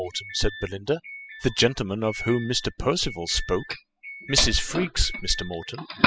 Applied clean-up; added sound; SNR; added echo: classical method spectral subtraction.